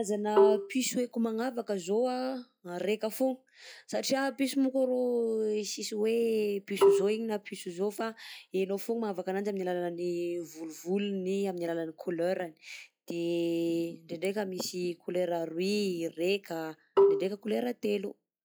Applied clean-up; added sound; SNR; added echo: classical method log-MMSE.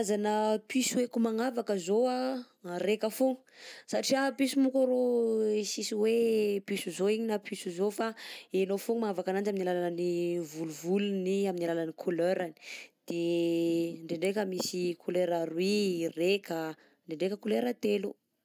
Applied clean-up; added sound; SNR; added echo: none; none; none; none.